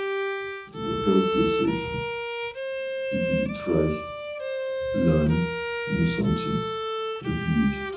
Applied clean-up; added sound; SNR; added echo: none; Bowed string instrument; 2 dB; reverberation time 0.5 s.